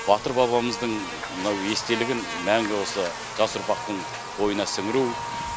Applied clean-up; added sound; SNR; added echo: none; Buzz; 7 dB; none.